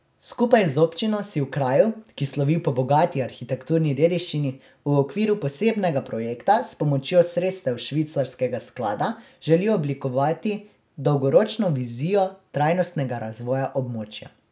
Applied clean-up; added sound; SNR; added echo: none; none; none; none.